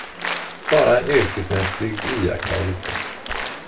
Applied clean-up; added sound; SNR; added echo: none; Applause; 6 dB; reverberation time 0.3 s.